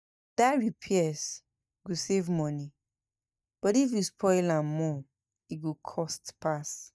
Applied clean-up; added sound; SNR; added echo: neural mask model DeepFilterNet 3.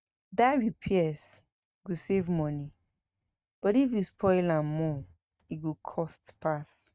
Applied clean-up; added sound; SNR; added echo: neural mask model RNNoise.